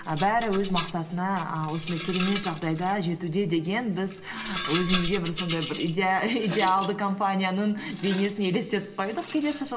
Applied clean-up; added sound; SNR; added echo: none; Rattle; 10 dB; reverberation time 2.7 s.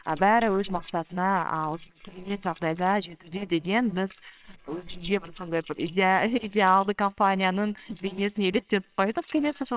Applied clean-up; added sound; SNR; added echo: neural separator model SepFormer WHAMR!.